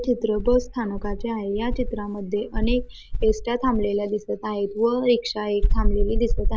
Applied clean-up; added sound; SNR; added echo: none; Insect; 1 dB; none.